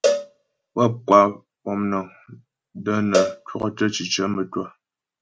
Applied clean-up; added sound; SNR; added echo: none; Cowbell; 5 dB; none.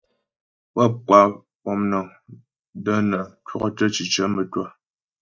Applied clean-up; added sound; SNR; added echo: neural mask model DeepFilterNet 3.